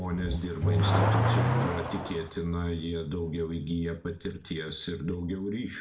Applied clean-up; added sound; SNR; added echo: none; Accelerating, revving, vroom / Car; -2 dB; reverberation time 0.4 s.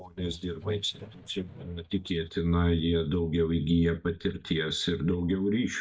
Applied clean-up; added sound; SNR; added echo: neural mask model DeepFilterNet 3.